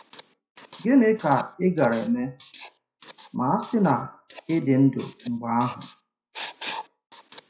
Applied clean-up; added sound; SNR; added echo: classical method WPE with log-MMSE.